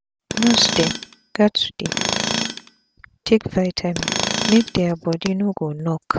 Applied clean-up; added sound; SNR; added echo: none; Tools; 4 dB; none.